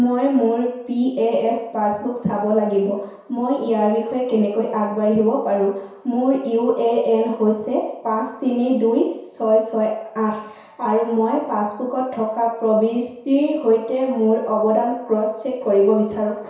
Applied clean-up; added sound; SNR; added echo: none; none; none; reverberation time 0.7 s.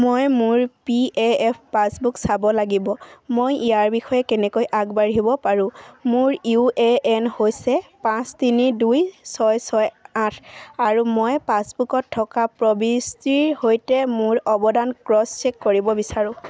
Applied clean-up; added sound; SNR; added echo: none; none; none; none.